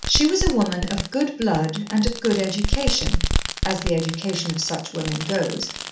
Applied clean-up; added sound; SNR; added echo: none; Fireworks; 2 dB; reverberation time 0.4 s.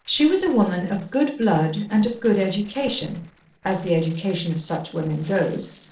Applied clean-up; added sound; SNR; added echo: neural separator model SepFormer DNS4.